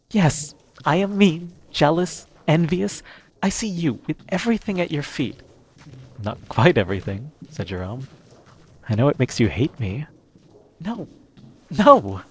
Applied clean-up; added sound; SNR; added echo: neural separator model SepFormer DNS4.